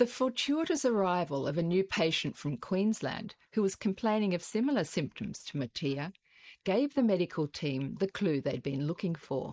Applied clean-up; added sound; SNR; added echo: neural mask model Resemble Enhance denoiser.